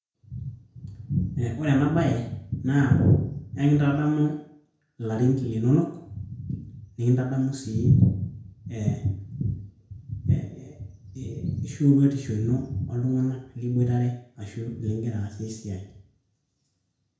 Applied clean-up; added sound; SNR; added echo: none; none; none; reverberation time 0.5 s.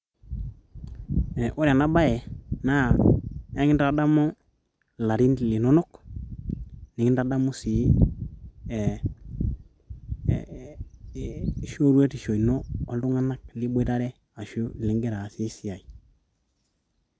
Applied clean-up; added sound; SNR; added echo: none; none; none; none.